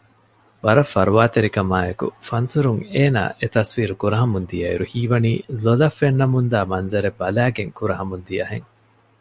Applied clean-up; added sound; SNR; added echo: none; none; none; none.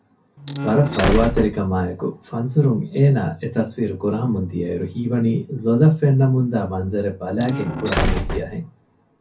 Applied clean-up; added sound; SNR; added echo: none; Slam; 3 dB; reverberation time 0.3 s.